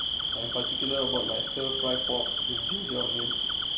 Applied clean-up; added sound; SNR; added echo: none; Cricket; -5 dB; none.